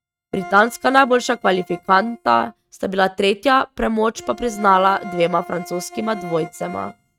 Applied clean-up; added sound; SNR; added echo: neural mask model RNNoise.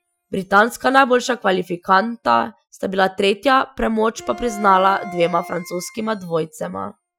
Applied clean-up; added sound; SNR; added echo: classical method Wiener filter.